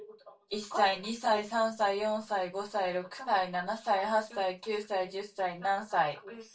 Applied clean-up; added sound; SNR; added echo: none; none; none; reverberation time 0.2 s.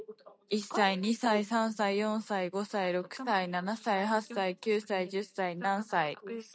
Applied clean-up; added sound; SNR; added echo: none; none; none; none.